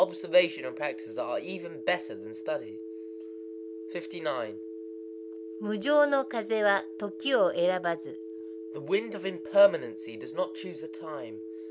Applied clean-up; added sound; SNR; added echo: none; Telephone; 10 dB; none.